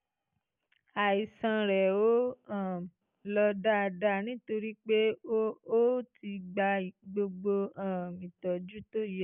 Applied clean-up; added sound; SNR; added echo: none; none; none; none.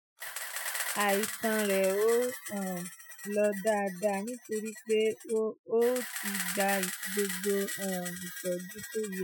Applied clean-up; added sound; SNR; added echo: classical method Wiener filter.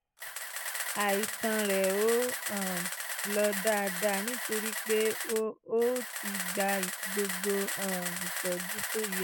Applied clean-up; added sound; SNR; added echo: none; Camera; 3 dB; none.